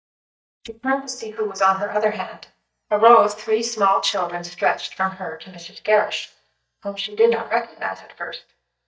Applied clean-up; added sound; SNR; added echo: neural mask model DeepFilterNet 3.